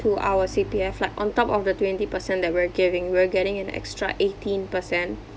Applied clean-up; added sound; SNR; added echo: none; none; none; none.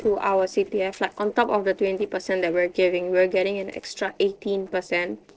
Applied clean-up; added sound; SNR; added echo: neural separator model SepFormer DNS4.